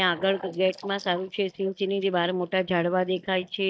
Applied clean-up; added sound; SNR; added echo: neural mask model DeepFilterNet 3.